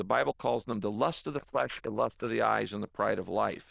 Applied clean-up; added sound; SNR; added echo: neural diffusion model UNIVERSE++.